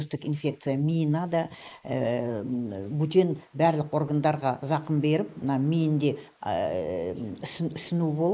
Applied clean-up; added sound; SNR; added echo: neural mask model Resemble Enhance denoiser.